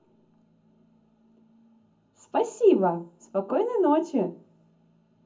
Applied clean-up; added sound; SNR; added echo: none; none; none; reverberation time 0.4 s.